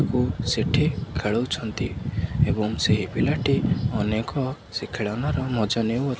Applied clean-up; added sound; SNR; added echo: none; none; none; none.